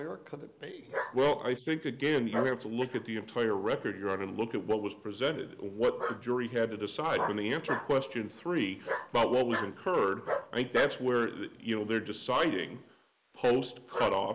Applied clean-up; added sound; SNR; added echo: neural mask model Resemble Enhance denoiser.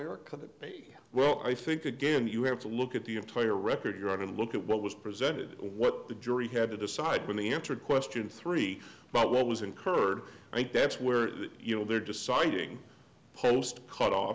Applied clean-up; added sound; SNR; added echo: none; none; none; none.